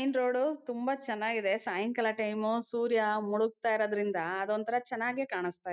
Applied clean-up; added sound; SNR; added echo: none; none; none; none.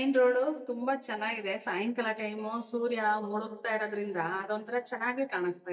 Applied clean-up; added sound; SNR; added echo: neural mask model DeepFilterNet 3.